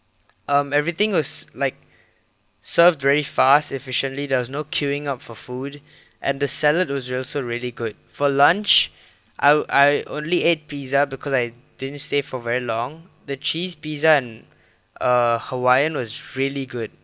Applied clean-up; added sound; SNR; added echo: none; none; none; none.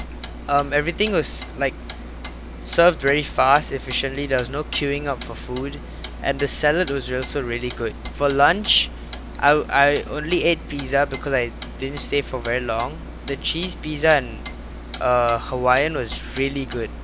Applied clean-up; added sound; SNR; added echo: none; Clock; 11 dB; none.